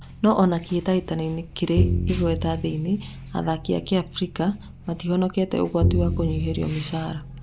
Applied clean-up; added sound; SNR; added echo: none; Bowed string instrument; 4 dB; none.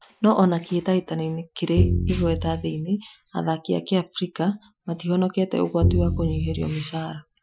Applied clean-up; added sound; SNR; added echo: classical method Wiener filter.